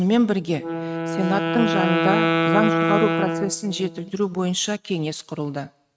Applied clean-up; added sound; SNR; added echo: neural mask model RNNoise.